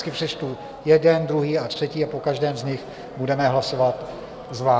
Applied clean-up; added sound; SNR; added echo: none; none; none; none.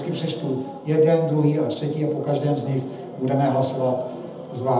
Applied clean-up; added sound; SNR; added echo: none; none; none; reverberation time 0.8 s.